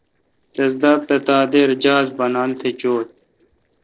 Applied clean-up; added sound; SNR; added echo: neural separator model SepFormer DNS4.